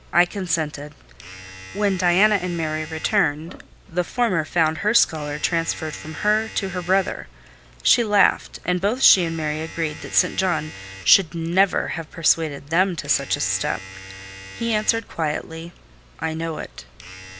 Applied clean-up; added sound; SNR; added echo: none; Domestic sounds, home sounds; 17 dB; none.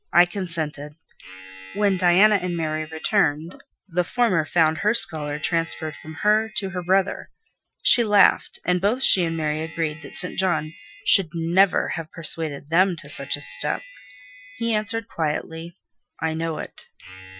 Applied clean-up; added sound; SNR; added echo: classical method Wiener filter.